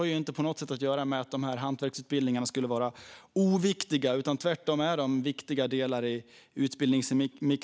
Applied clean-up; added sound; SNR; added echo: none; none; none; none.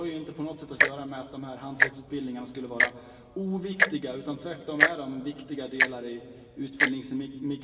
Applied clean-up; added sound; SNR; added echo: none; Tick-tock; -4 dB; reverberation time 2.6 s.